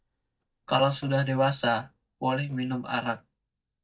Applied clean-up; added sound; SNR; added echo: neural mask model DeepFilterNet 3.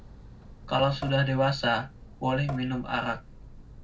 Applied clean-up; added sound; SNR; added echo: none; Drip / Sink (filling or washing) / Water tap, faucet; 15 dB; reverberation time 0.3 s.